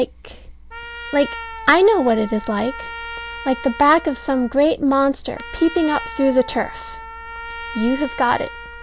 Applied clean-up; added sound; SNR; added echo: none; Trumpet; 14 dB; none.